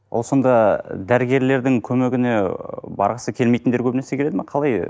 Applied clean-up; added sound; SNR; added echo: none; none; none; none.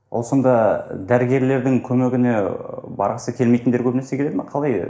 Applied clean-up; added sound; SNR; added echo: none; none; none; reverberation time 2.0 s.